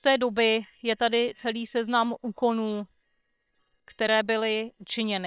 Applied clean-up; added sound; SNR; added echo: neural separator model SepFormer WHAM!.